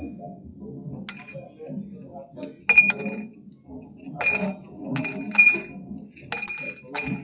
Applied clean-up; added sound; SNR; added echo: classical method WPE with log-MMSE.